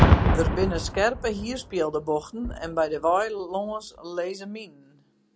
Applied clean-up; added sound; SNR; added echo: none; Boom; -1 dB; none.